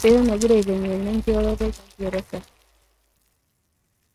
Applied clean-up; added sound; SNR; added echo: neural mask model RNNoise.